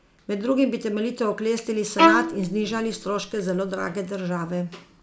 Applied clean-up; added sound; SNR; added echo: none; Bowed string instrument; -1 dB; none.